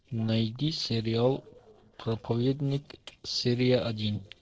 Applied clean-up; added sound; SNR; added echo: neural separator model SepFormer DNS4.